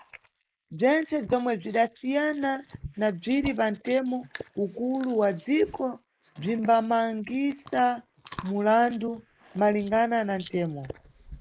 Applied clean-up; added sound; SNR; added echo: neural mask model Resemble Enhance denoiser.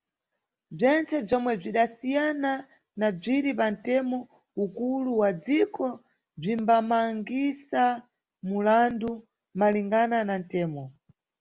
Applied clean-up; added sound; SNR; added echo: none; none; none; none.